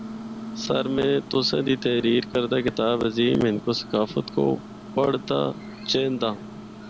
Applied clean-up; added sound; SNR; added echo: none; Microwave oven; 13 dB; none.